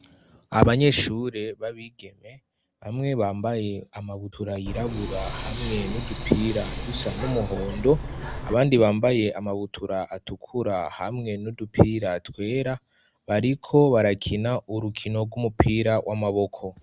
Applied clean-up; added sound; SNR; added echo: none; Hiss; 3 dB; none.